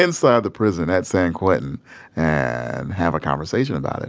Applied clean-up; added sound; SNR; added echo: none; none; none; none.